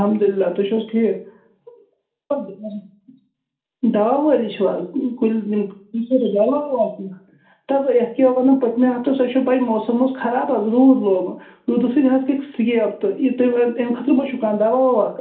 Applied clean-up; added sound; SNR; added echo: none; none; none; reverberation time 0.4 s.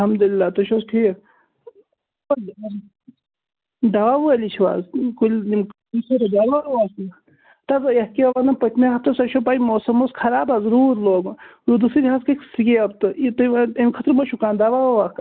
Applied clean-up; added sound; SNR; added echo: none; none; none; none.